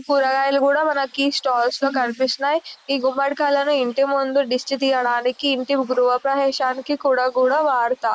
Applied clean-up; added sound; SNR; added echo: neural mask model Resemble Enhance denoiser.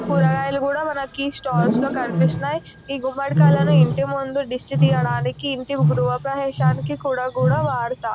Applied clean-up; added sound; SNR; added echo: none; Wild animals; -3 dB; none.